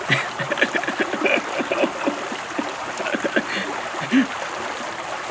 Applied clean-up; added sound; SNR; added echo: none; Stream; 3 dB; none.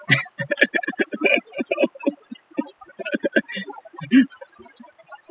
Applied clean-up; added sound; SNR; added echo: classical method spectral subtraction.